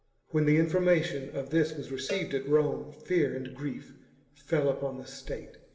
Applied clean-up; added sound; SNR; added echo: none; Cowbell; 15 dB; reverberation time 1.5 s.